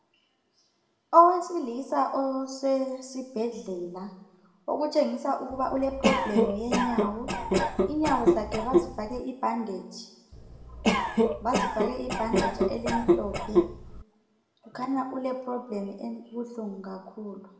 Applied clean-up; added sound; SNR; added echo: none; Cough; -3 dB; reverberation time 0.9 s.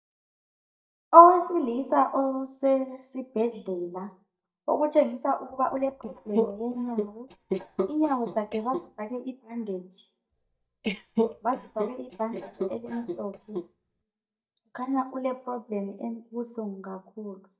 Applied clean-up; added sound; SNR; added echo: neural mask model DeepFilterNet 3.